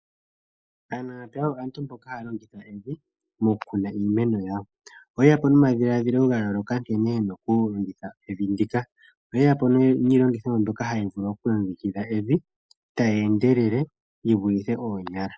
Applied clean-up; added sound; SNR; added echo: neural mask model Resemble Enhance denoiser.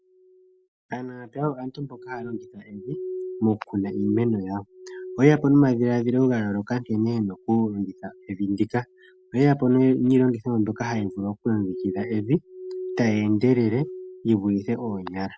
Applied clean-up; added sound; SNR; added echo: none; Glass; 15 dB; none.